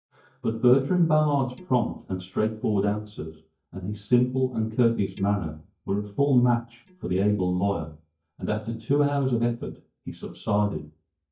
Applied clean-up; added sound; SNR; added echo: neural mask model DeepFilterNet 3.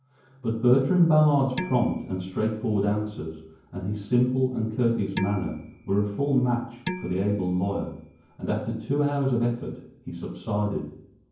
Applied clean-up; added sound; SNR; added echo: none; Dishes, pots, and pans; 13 dB; reverberation time 0.9 s.